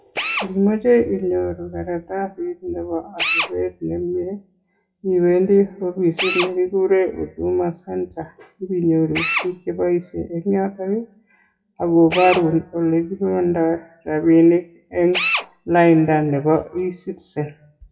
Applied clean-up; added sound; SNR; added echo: classical method WPE with log-MMSE.